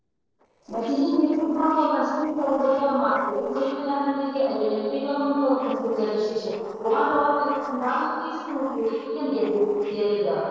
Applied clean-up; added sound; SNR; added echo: neural separator model SepFormer DNS4.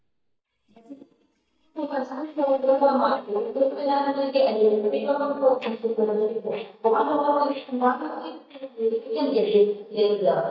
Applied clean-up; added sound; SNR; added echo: neural mask model DeepFilterNet 3.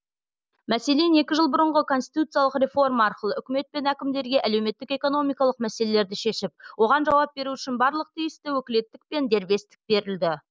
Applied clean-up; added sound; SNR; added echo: none; none; none; none.